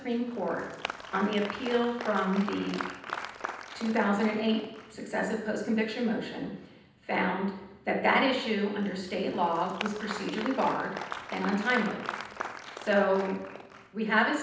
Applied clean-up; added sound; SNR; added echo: none; Applause; 11 dB; reverberation time 0.9 s.